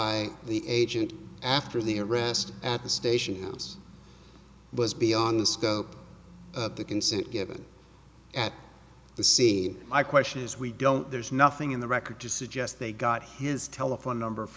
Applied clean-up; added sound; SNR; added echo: none; none; none; none.